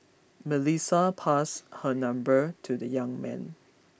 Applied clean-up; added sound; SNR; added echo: none; none; none; none.